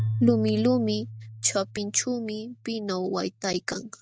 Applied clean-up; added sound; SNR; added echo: none; Keyboard (musical); 9 dB; none.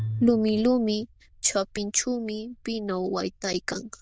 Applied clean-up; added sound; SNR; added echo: neural diffusion model UNIVERSE++.